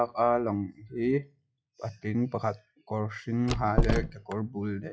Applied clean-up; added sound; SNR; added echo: classical method log-MMSE.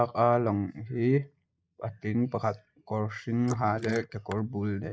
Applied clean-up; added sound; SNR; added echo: neural mask model Resemble Enhance denoiser.